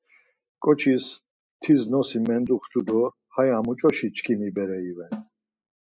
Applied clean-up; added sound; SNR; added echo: classical method spectral subtraction.